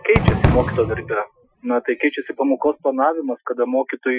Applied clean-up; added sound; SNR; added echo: classical method Wiener filter.